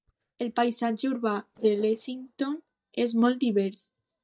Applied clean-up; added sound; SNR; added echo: neural mask model DeepFilterNet 3.